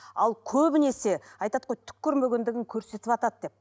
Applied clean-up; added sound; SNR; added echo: none; none; none; none.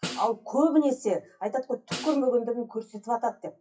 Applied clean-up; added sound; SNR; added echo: classical method WPE with log-MMSE.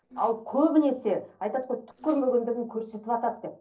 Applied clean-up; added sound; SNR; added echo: neural separator model SepFormer DNS4.